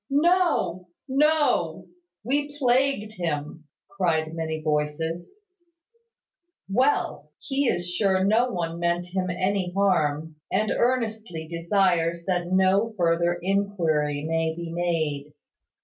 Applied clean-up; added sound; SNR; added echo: none; none; none; none.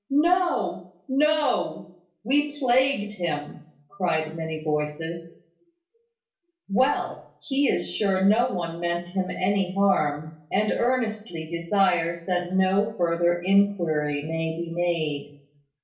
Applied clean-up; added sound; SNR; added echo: none; none; none; reverberation time 0.5 s.